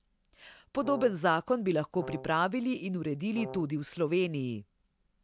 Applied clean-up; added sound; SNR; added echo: none; Brass instrument; 13 dB; none.